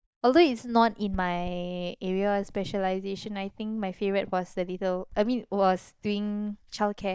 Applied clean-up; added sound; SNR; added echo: neural mask model DeepFilterNet 3.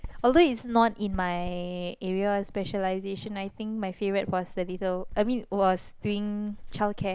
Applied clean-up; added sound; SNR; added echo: none; Writing; 13 dB; none.